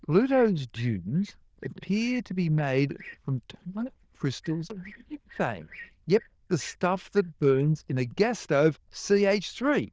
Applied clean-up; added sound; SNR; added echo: neural diffusion model UNIVERSE++.